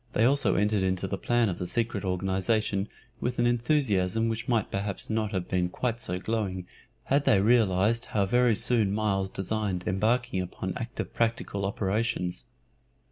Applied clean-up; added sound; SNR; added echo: none; none; none; none.